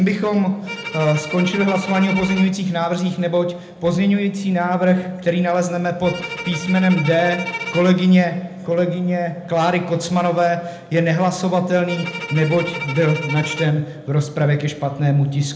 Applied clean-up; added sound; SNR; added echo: none; Bowed string instrument; 11 dB; reverberation time 0.7 s.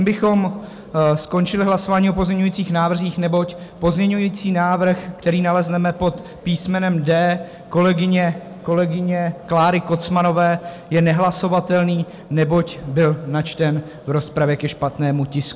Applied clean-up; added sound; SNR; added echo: none; none; none; none.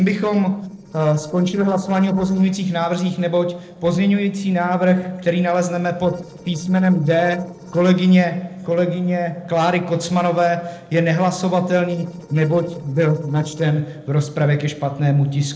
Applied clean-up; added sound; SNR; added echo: neural separator model SepFormer DNS4.